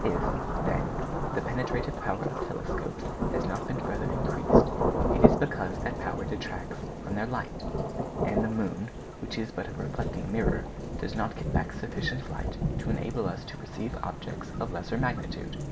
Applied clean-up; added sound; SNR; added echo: none; Rain / Thunderstorm; -4 dB; none.